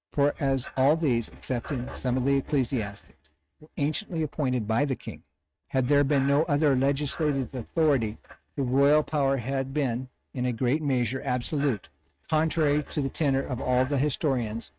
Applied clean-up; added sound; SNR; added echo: neural mask model RNNoise.